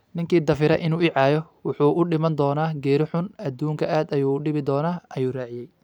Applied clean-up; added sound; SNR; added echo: none; none; none; none.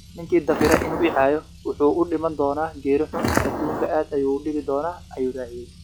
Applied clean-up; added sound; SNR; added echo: classical method log-MMSE.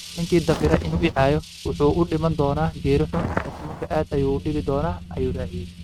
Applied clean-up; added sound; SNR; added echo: neural mask model RNNoise.